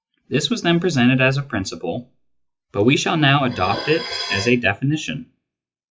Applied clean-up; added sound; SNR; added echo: classical method log-MMSE.